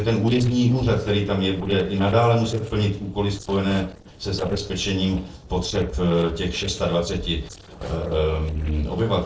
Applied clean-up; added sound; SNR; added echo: neural separator model SepFormer DNS4.